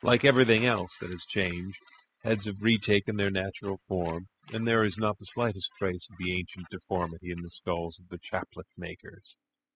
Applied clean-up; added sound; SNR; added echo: classical method spectral subtraction.